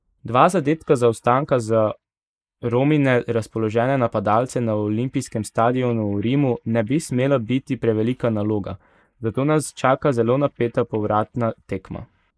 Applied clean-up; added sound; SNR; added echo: neural mask model Resemble Enhance denoiser.